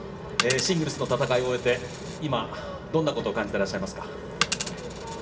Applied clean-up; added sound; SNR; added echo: none; Coin (dropping); 8 dB; reverberation time 2.5 s.